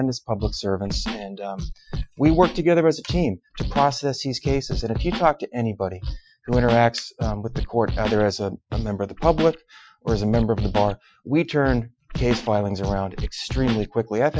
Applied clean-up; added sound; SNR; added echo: classical method Wiener filter.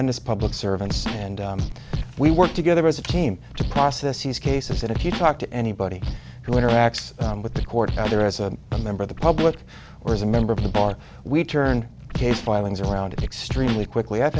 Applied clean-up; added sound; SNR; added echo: none; Scratching (performance technique); 6 dB; none.